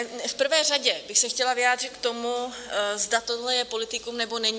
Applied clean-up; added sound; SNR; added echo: none; none; none; none.